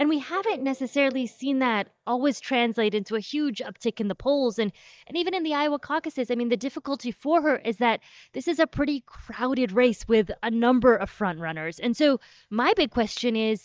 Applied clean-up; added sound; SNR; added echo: neural mask model DeepFilterNet 3.